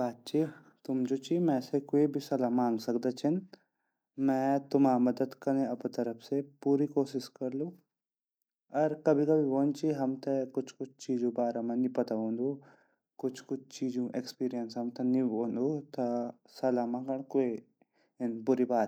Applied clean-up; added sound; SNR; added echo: none; none; none; none.